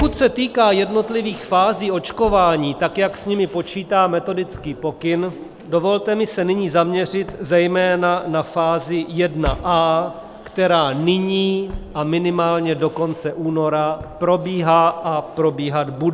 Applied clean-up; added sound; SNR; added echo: none; Walk, footsteps; 18 dB; none.